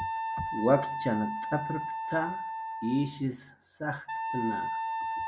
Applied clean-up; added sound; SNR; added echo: none; Wind instrument, woodwind instrument; 2 dB; none.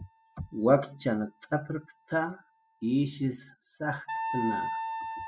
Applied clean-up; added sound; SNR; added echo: classical method spectral subtraction.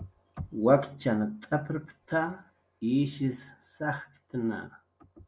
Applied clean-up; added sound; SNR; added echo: none; none; none; none.